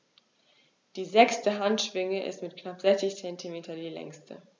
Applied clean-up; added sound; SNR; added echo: none; none; none; none.